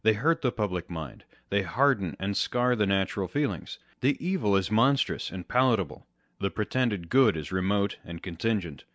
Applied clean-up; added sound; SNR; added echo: none; none; none; none.